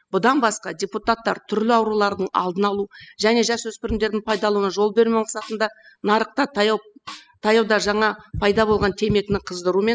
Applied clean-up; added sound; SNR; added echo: classical method spectral subtraction.